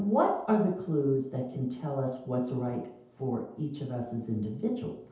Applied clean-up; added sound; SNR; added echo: none; none; none; reverberation time 0.8 s.